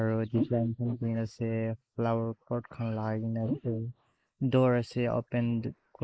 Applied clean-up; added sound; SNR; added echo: neural mask model Resemble Enhance denoiser.